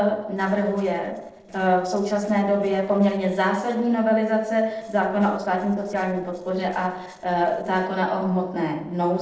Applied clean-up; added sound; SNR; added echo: neural separator model SepFormer DNS4.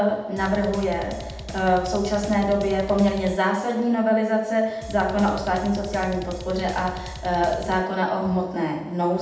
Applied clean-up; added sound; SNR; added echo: none; Drum kit; 12 dB; reverberation time 0.8 s.